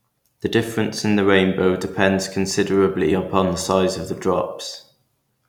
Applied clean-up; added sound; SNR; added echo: none; none; none; none.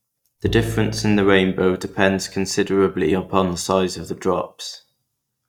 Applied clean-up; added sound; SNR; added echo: neural mask model DeepFilterNet 3.